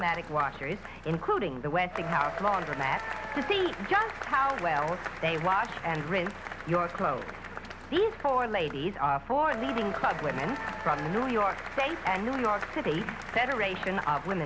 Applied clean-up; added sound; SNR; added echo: none; Applause / Crowd / Cheering; 9 dB; none.